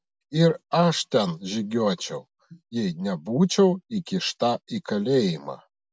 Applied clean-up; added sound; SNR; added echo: none; none; none; none.